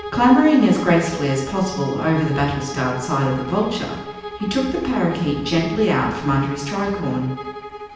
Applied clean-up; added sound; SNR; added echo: none; Bowed string instrument; 12 dB; reverberation time 0.9 s.